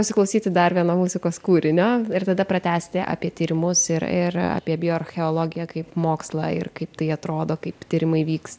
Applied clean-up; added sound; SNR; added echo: none; none; none; none.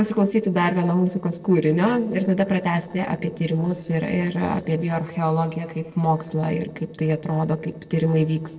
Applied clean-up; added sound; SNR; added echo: neural separator model SepFormer DNS4.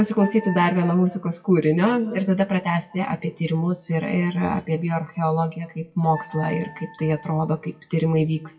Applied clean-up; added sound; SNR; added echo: classical method WPE with log-MMSE.